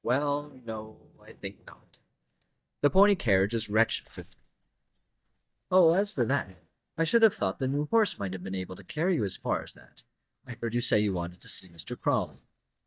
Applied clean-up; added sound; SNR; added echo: neural mask model DeepFilterNet 3.